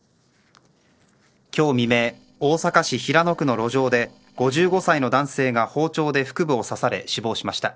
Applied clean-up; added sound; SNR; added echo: neural separator model SepFormer DNS4.